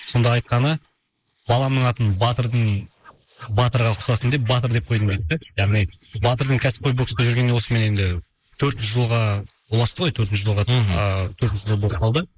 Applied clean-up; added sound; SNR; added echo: neural mask model Resemble Enhance denoiser.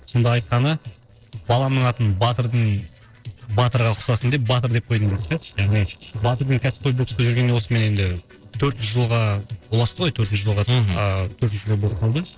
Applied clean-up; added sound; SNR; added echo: neural separator model SepFormer DNS4.